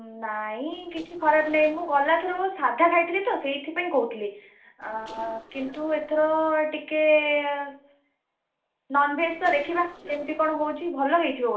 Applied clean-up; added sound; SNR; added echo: neural separator model SepFormer DNS4.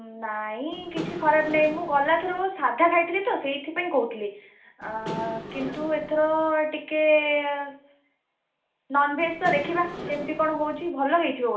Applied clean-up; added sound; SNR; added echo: none; Engine / Mechanisms; 12 dB; reverberation time 0.4 s.